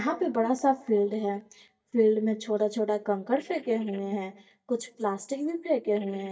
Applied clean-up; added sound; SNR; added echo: neural mask model DeepFilterNet 3.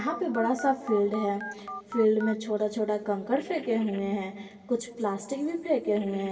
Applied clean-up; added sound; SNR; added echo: none; Telephone; 15 dB; reverberation time 1.6 s.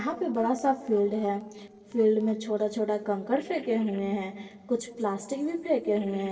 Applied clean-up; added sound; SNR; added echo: neural separator model SepFormer DNS4.